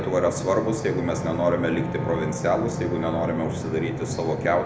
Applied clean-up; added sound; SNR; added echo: none; Wind instrument, woodwind instrument; 11 dB; reverberation time 0.7 s.